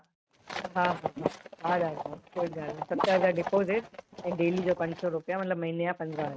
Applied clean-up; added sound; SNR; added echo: neural mask model RNNoise.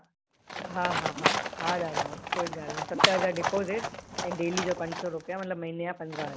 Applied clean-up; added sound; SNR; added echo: none; Livestock, farm animals, working animals; -1 dB; none.